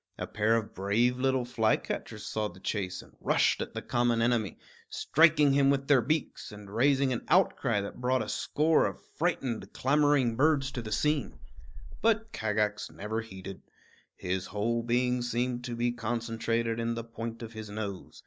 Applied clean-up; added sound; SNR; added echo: none; Meow; 9 dB; none.